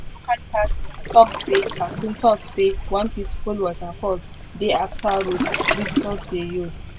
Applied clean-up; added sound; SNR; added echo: none; Waves, surf; 5 dB; none.